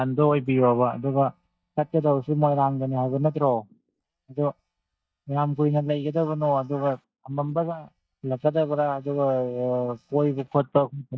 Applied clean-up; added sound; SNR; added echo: neural mask model DeepFilterNet 3.